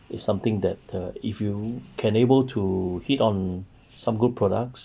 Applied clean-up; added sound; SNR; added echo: none; none; none; none.